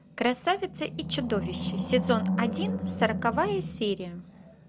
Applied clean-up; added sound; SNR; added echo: none; Animal; 3 dB; none.